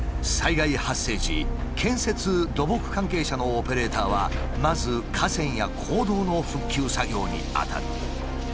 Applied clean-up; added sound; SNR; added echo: none; Car; 7 dB; none.